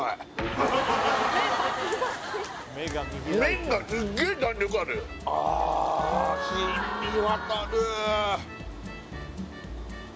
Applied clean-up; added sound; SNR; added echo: none; none; none; none.